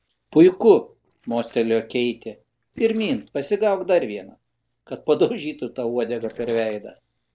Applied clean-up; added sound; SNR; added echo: neural separator model SepFormer DNS4.